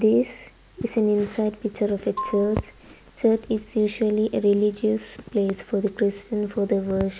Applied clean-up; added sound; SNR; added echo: none; Marimba, xylophone; 14 dB; none.